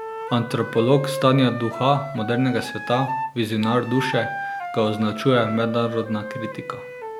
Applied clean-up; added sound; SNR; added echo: none; Wind instrument, woodwind instrument; 9 dB; none.